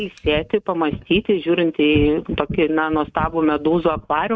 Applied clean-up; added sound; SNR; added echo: neural mask model RNNoise.